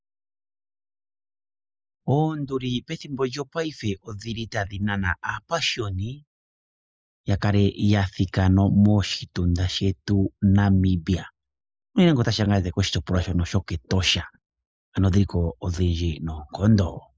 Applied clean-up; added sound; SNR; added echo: neural mask model Resemble Enhance denoiser.